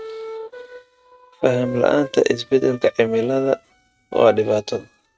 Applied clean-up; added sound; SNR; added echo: neural mask model RNNoise.